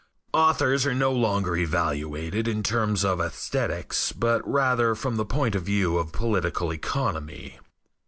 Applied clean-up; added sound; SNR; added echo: none; none; none; none.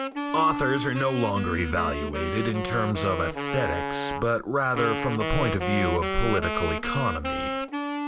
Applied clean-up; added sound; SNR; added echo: none; Wind instrument, woodwind instrument; 3 dB; none.